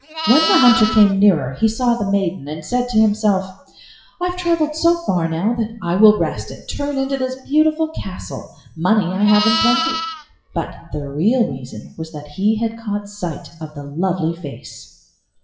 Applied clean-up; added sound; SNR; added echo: classical method WPE with log-MMSE.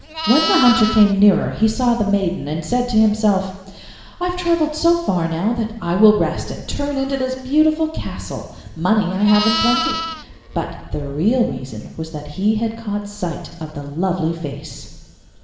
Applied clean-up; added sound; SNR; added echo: none; Livestock, farm animals, working animals; 11 dB; reverberation time 1.3 s.